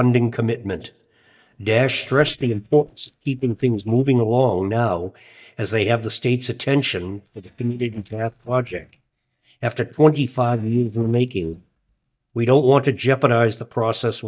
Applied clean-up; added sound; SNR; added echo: neural mask model DeepFilterNet 3.